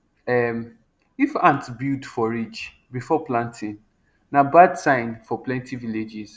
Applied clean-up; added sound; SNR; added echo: none; none; none; none.